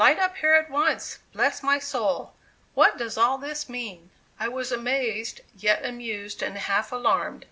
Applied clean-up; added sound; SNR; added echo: none; none; none; none.